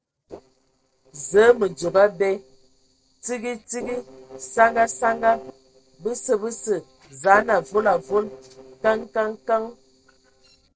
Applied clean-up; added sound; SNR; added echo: neural separator model SepFormer DNS4.